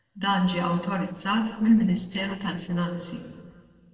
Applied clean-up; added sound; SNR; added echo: neural separator model SepFormer DNS4.